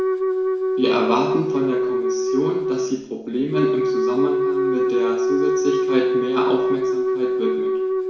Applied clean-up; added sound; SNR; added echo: none; Wind instrument, woodwind instrument; -4 dB; reverberation time 0.7 s.